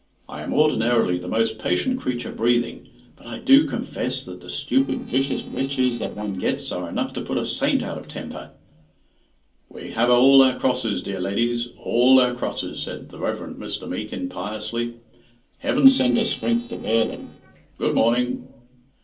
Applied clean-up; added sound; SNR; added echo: neural separator model SepFormer DNS4.